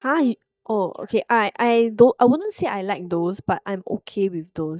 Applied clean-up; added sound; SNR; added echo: neural mask model DeepFilterNet 3.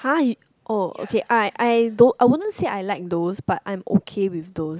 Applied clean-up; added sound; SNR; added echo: none; none; none; none.